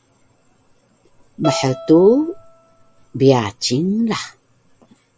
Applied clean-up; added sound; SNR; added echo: none; Bowed string instrument; 13 dB; none.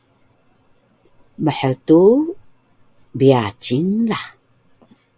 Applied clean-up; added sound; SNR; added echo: none; none; none; none.